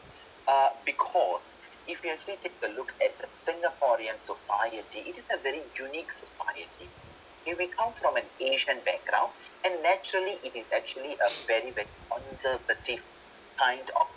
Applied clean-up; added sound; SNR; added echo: none; none; none; none.